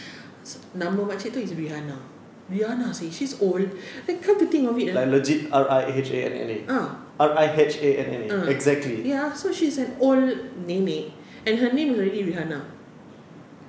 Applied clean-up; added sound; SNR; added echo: none; none; none; none.